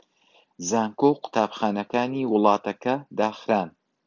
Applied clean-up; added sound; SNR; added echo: none; none; none; none.